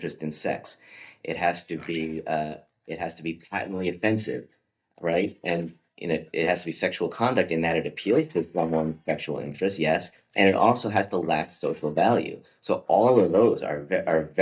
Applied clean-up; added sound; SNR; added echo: neural mask model DeepFilterNet 3.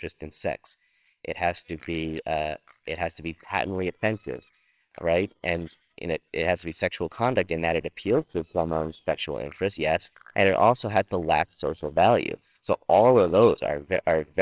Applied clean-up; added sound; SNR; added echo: neural separator model SepFormer WHAMR!.